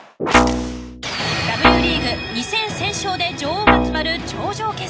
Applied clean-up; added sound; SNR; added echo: none; Guitar; -4 dB; none.